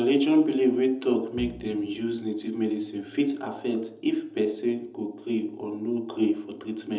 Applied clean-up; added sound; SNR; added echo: none; Bowed string instrument; 18 dB; reverberation time 0.8 s.